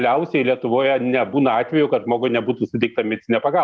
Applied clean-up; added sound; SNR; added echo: none; none; none; none.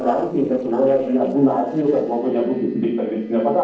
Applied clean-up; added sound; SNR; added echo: neural separator model SepFormer DNS4.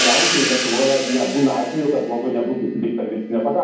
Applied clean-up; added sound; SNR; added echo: none; Cymbal; 5 dB; reverberation time 1.2 s.